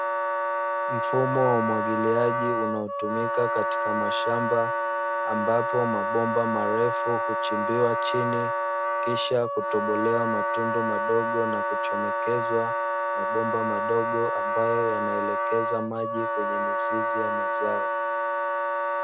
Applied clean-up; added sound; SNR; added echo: none; Wind instrument, woodwind instrument; -2 dB; none.